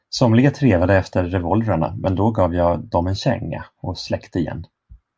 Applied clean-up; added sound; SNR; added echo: none; none; none; none.